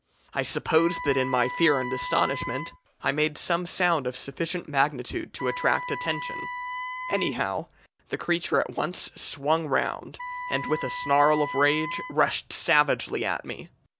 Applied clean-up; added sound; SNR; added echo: none; Wind instrument, woodwind instrument; 8 dB; none.